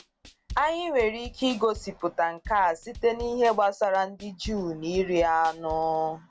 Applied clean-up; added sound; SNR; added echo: none; Drum / Drum kit; 18 dB; none.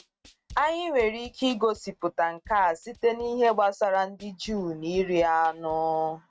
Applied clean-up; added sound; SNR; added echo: neural mask model RNNoise.